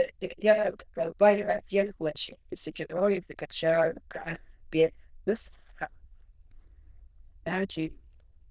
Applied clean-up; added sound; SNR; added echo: neural diffusion model UNIVERSE++.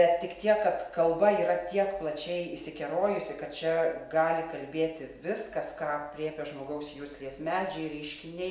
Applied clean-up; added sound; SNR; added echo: none; none; none; none.